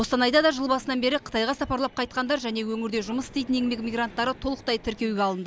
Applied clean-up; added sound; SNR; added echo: none; none; none; none.